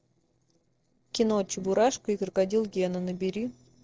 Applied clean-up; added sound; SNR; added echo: neural separator model SepFormer DNS4.